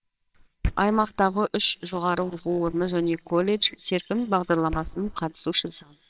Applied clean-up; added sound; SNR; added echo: neural separator model SepFormer WHAMR!.